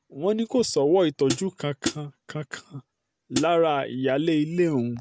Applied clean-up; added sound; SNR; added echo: none; Hi-hat; 6 dB; none.